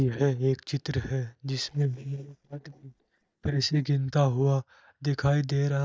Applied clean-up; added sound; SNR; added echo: neural mask model DeepFilterNet 3.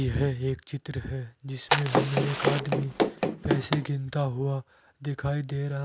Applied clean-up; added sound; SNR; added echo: none; Fire + Run; -3 dB; none.